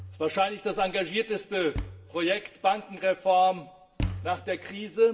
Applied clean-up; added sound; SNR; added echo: none; Thump, thud; 12 dB; reverberation time 0.5 s.